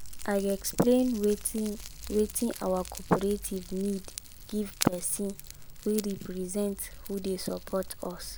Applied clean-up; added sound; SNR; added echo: none; Fire; 11 dB; none.